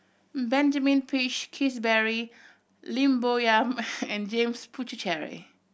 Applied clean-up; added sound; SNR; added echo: none; none; none; none.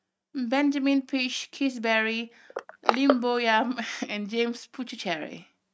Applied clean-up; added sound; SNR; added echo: neural mask model RNNoise.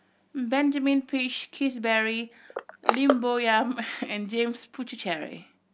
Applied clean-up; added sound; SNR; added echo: none; Crushing; 8 dB; none.